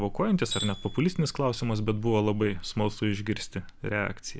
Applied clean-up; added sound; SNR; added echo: none; Tools; 16 dB; none.